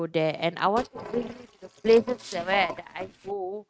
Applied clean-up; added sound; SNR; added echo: neural mask model RNNoise.